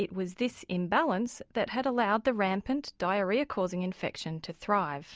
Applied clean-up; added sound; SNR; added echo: none; none; none; none.